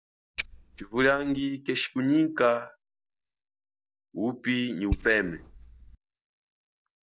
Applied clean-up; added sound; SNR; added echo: neural mask model DeepFilterNet 3.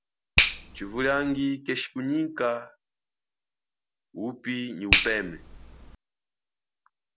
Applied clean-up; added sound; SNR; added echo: none; Finger snapping; 1 dB; none.